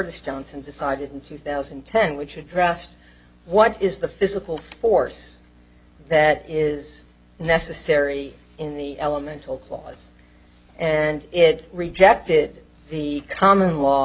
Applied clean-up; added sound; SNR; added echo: none; none; none; none.